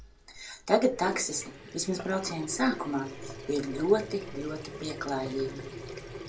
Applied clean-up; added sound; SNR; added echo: none; Sink (filling or washing) / Water tap, faucet; 11 dB; reverberation time 0.2 s.